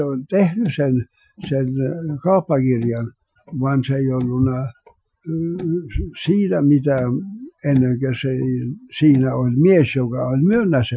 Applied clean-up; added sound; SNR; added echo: classical method Wiener filter.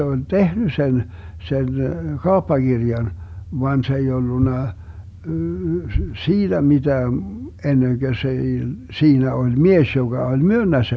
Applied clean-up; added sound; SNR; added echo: none; none; none; none.